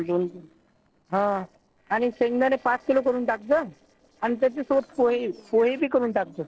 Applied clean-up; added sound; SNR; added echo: neural separator model SepFormer DNS4.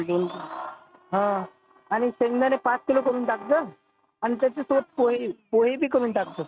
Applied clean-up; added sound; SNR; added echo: neural mask model RNNoise.